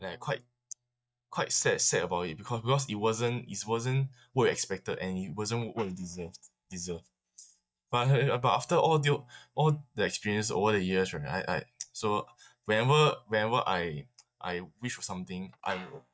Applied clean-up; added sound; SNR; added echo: neural mask model DeepFilterNet 3.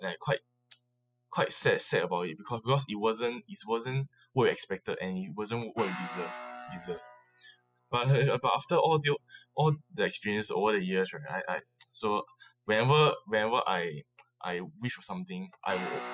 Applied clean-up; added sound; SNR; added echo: classical method spectral subtraction.